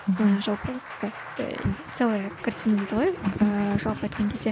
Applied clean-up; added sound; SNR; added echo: none; Applause; 14 dB; none.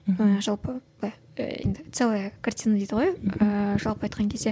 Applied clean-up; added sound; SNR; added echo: none; none; none; none.